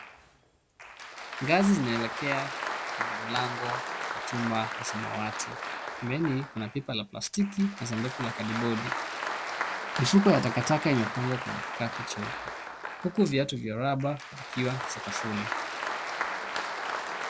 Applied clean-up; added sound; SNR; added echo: none; Applause; 5 dB; none.